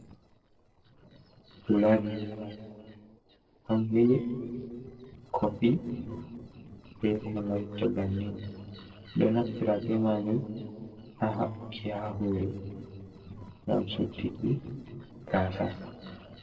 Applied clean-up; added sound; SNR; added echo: neural separator model SepFormer DNS4.